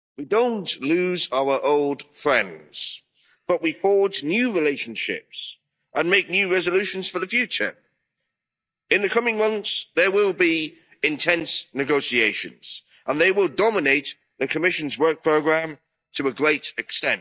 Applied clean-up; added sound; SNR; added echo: neural mask model DeepFilterNet 3.